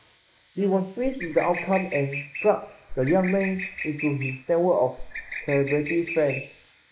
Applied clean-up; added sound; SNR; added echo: neural mask model Resemble Enhance denoiser.